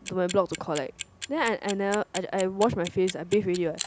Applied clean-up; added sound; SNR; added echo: none; Clock; 13 dB; none.